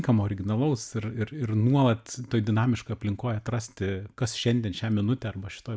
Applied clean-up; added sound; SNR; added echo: none; none; none; none.